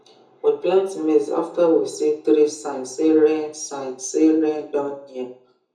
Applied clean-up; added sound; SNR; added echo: none; none; none; reverberation time 0.6 s.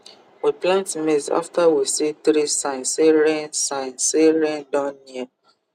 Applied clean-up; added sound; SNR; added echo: none; none; none; none.